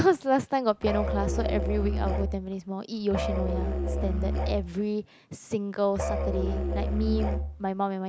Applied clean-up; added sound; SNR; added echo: none; Musical instrument; 0 dB; none.